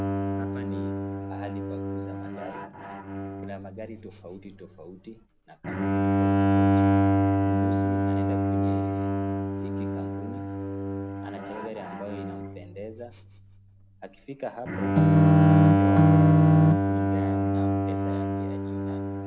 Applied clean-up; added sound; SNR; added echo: none; Bowed string instrument; -3 dB; none.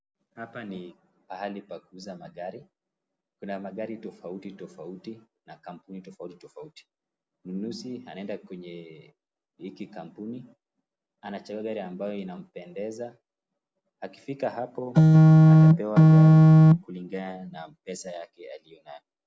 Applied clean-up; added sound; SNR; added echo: none; none; none; none.